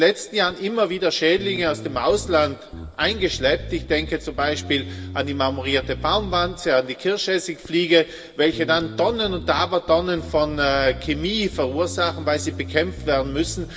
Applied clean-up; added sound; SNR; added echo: none; Bass guitar; 13 dB; reverberation time 2.4 s.